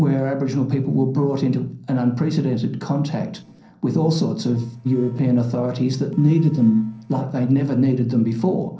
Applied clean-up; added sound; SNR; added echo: neural separator model SepFormer DNS4.